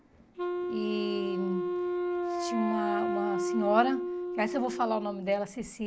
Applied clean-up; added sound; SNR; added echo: none; Wind instrument, woodwind instrument; 0 dB; none.